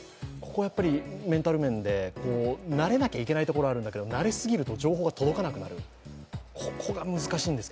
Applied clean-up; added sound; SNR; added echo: none; none; none; none.